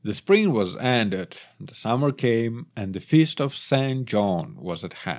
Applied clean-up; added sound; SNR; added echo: none; none; none; none.